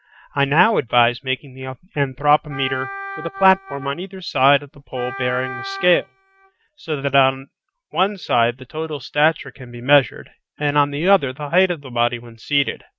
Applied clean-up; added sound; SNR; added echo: neural mask model RNNoise.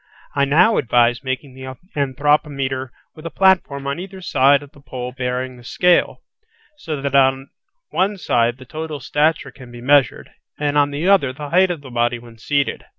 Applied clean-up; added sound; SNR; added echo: none; none; none; none.